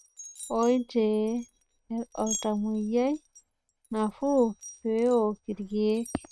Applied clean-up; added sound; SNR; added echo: neural mask model RNNoise.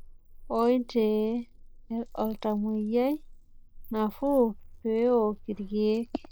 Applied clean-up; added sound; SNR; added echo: neural mask model Resemble Enhance denoiser.